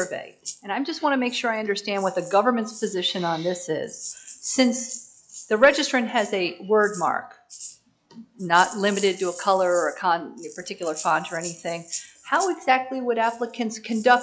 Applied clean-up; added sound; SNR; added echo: classical method log-MMSE.